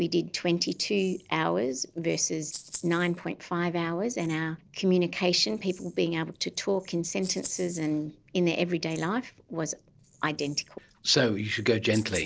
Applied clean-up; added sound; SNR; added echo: neural separator model SepFormer DNS4.